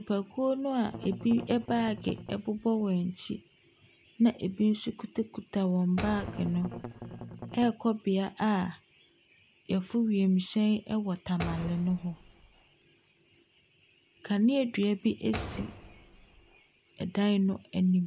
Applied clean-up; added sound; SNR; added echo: none; Strum + Door; 11 dB; none.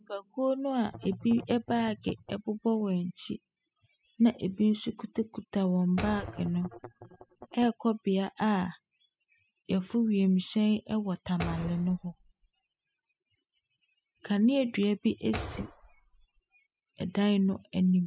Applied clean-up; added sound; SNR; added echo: classical method spectral subtraction.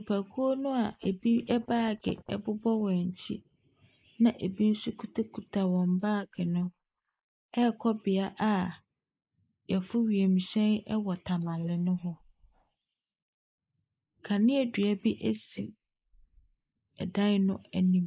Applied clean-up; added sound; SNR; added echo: neural mask model Resemble Enhance denoiser.